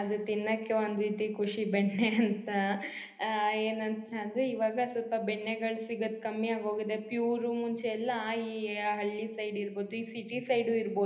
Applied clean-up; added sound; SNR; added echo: none; none; none; reverberation time 0.8 s.